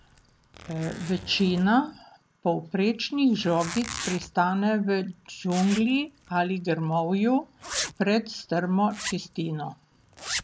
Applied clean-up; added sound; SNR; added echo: none; Zipper (clothing); 14 dB; none.